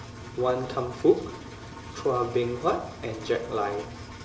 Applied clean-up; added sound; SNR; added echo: none; Engine; 13 dB; reverberation time 2.2 s.